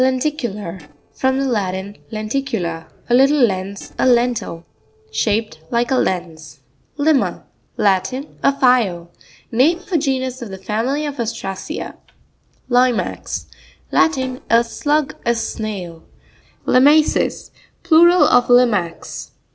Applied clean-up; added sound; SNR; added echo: neural separator model SepFormer DNS4.